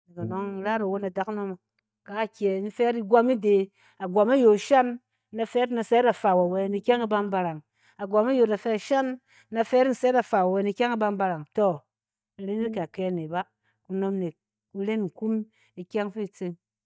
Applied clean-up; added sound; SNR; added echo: neural mask model DeepFilterNet 3.